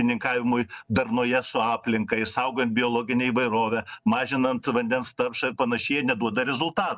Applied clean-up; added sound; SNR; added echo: none; none; none; none.